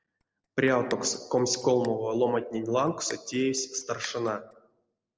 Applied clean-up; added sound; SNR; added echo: neural separator model SepFormer DNS4.